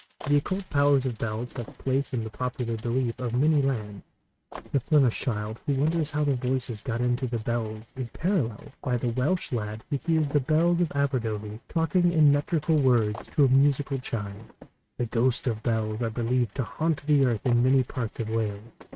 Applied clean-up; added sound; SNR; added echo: neural mask model RNNoise.